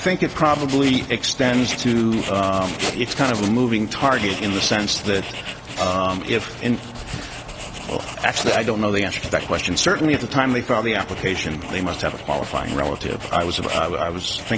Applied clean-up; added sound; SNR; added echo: none; Writing; 10 dB; none.